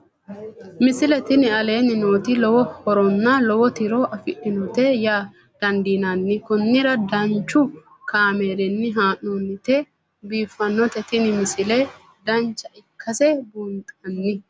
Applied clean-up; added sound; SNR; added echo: none; none; none; none.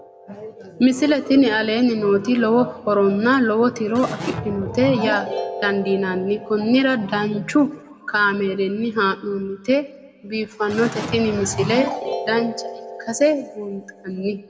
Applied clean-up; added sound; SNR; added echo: none; Keyboard (musical); 12 dB; reverberation time 0.8 s.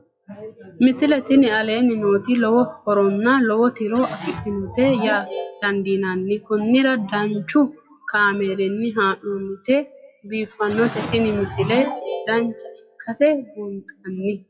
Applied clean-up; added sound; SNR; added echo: classical method WPE with log-MMSE.